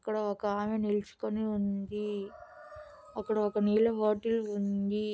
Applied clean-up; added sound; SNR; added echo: none; none; none; none.